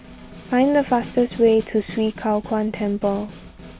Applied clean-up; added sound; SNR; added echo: none; Snare drum; 18 dB; none.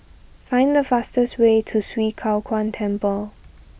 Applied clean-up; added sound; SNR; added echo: none; none; none; none.